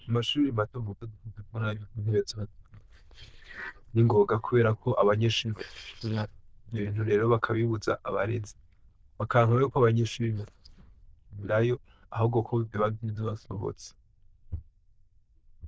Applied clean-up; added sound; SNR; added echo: neural diffusion model UNIVERSE++.